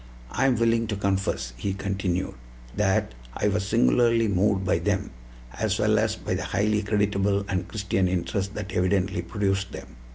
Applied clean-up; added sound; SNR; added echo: none; none; none; none.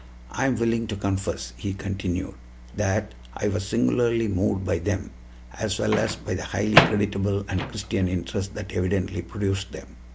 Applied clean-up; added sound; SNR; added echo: none; Microwave oven; 7 dB; none.